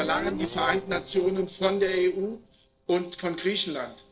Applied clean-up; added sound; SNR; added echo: neural separator model SepFormer DNS4.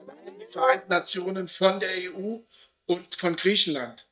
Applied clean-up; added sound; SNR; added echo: neural mask model DeepFilterNet 3.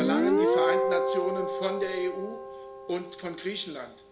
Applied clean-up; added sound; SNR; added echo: none; Guitar; -5 dB; reverberation time 1.3 s.